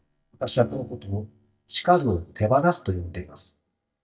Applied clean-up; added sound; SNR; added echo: neural mask model DeepFilterNet 3.